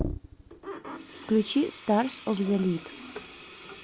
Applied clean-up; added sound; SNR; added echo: none; Sink (filling or washing); 10 dB; none.